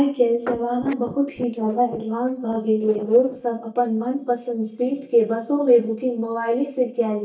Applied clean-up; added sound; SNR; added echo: neural mask model DeepFilterNet 3.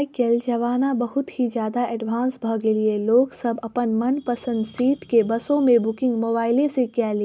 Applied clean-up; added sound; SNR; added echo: none; none; none; none.